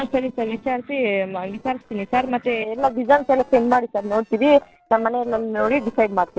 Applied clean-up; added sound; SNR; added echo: neural separator model SepFormer DNS4.